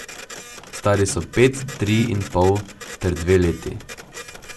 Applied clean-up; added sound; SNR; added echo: none; Printer; 14 dB; none.